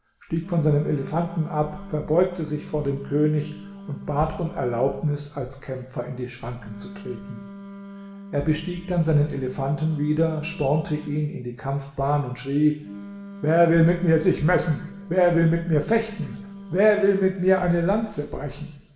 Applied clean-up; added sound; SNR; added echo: none; Wind instrument, woodwind instrument; 16 dB; reverberation time 1.0 s.